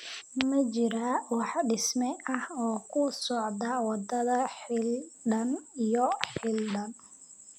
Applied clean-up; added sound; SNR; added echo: none; none; none; none.